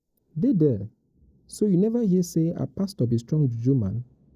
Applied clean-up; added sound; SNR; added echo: neural mask model Resemble Enhance denoiser.